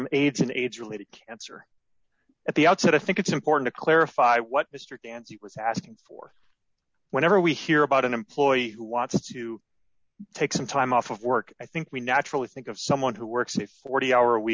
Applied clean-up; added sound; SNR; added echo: none; none; none; none.